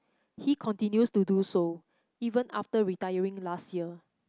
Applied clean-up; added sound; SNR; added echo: none; none; none; none.